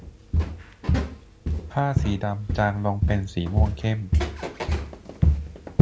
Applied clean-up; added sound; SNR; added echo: none; Walk, footsteps; -4 dB; none.